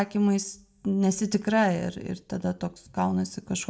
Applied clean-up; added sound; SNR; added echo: none; none; none; reverberation time 0.3 s.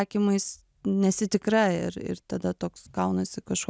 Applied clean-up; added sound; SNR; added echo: none; none; none; none.